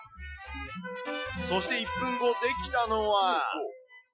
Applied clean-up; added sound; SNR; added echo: classical method Wiener filter.